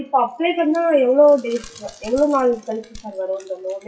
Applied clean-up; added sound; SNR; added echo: classical method WPE with log-MMSE.